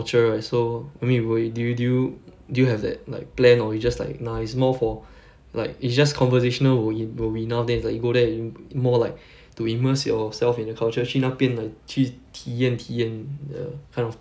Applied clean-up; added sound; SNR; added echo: none; none; none; none.